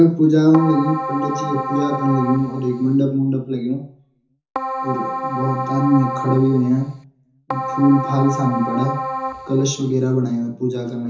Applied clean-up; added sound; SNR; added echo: none; Keyboard (musical); 6 dB; reverberation time 0.6 s.